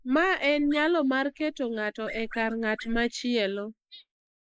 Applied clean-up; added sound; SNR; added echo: neural mask model Resemble Enhance denoiser.